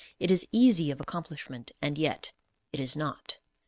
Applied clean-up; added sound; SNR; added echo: neural mask model RNNoise.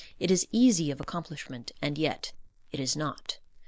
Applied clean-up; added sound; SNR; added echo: neural mask model Resemble Enhance denoiser.